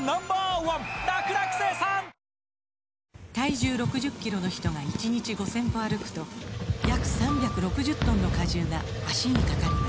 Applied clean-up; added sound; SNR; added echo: none; none; none; none.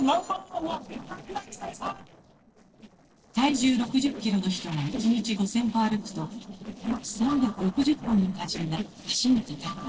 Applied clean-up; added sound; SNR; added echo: neural separator model SepFormer DNS4.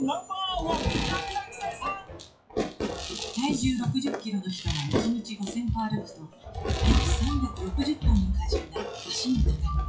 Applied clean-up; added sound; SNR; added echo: classical method WPE with log-MMSE.